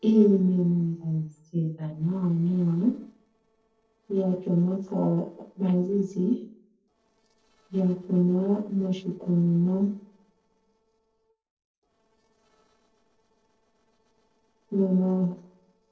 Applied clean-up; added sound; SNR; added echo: neural separator model SepFormer DNS4.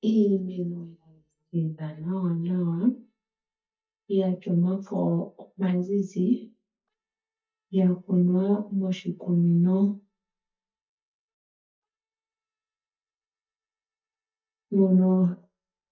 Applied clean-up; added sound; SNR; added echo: neural mask model DeepFilterNet 3.